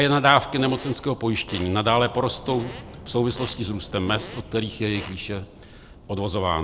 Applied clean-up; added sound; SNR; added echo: none; Fire + Fart; 16 dB; none.